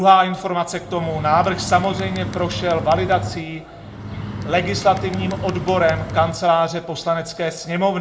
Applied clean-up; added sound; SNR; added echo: none; Bird; 8 dB; reverberation time 0.5 s.